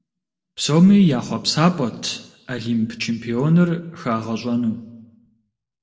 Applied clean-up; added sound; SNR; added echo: none; none; none; reverberation time 0.8 s.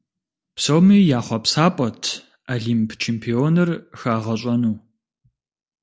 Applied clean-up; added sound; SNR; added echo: none; none; none; none.